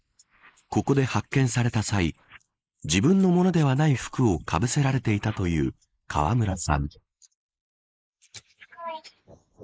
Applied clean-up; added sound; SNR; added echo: neural mask model Resemble Enhance denoiser.